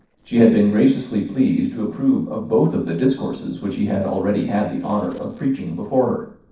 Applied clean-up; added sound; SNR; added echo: neural separator model SepFormer DNS4.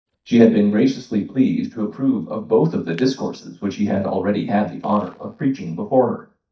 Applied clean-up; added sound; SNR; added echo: neural mask model DeepFilterNet 3.